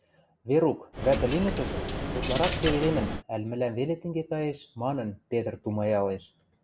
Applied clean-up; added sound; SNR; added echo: none; Coin (dropping); 2 dB; none.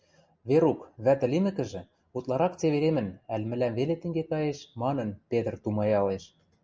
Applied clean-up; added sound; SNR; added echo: none; none; none; none.